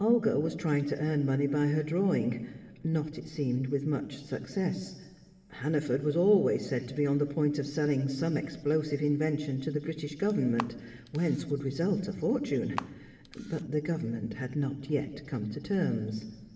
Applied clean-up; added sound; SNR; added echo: none; Camera; 15 dB; reverberation time 1.9 s.